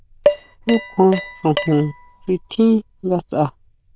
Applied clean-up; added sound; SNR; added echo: neural diffusion model UNIVERSE++.